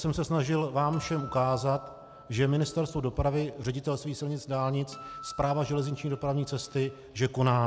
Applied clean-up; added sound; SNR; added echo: none; Acoustic guitar; 18 dB; none.